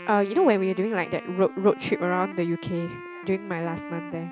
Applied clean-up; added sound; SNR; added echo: none; Wind instrument, woodwind instrument; 14 dB; none.